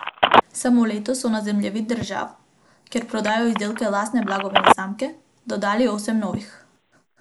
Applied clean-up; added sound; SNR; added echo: none; Telephone; 2 dB; none.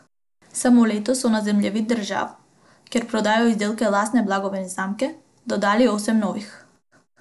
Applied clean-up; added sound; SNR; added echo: none; none; none; none.